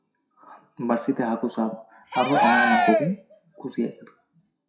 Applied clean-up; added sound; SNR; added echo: classical method WPE with log-MMSE.